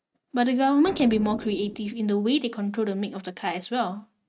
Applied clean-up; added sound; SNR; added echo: neural mask model RNNoise.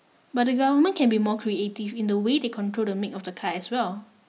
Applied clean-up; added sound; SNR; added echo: none; none; none; none.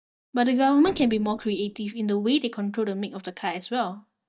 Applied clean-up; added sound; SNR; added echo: neural mask model DeepFilterNet 3.